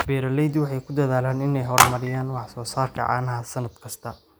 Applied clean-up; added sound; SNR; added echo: none; Telephone; 0 dB; none.